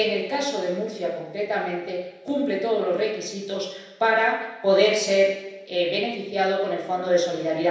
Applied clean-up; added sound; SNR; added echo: none; none; none; reverberation time 0.9 s.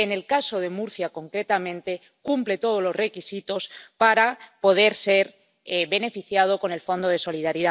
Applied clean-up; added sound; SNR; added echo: none; none; none; none.